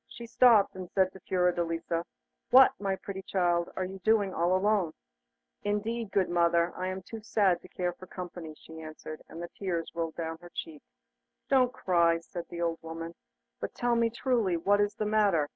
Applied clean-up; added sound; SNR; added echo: none; none; none; none.